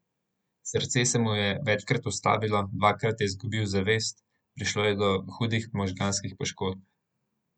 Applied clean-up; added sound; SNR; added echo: none; none; none; none.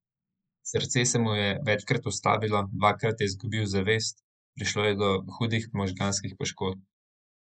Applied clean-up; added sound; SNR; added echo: neural mask model Resemble Enhance denoiser.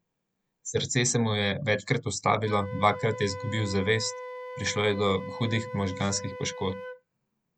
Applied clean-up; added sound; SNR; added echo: none; Wind instrument, woodwind instrument; 12 dB; none.